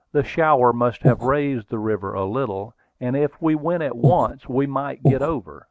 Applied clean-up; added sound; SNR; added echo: none; Breathing; -3 dB; none.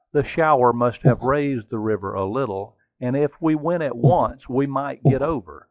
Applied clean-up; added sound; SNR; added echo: classical method log-MMSE.